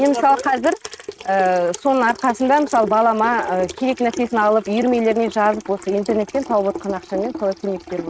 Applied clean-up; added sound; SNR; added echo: neural mask model RNNoise.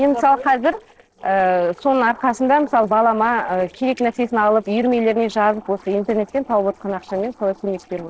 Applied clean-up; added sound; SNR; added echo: neural separator model SepFormer DNS4.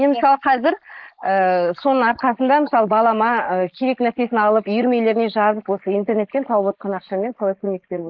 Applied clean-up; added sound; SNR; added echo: neural mask model Resemble Enhance denoiser.